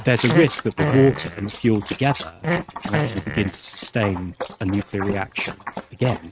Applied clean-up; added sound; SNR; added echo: neural mask model RNNoise.